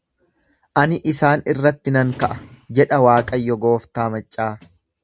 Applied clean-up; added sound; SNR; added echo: none; Drawer open or close; 17 dB; none.